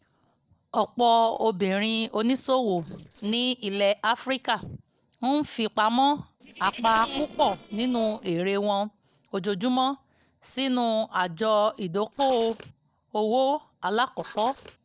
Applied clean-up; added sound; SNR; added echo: neural separator model SepFormer DNS4.